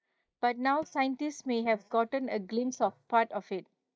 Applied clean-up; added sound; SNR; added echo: neural mask model DeepFilterNet 3.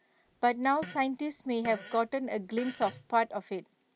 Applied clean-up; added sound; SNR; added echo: none; Fart; 17 dB; none.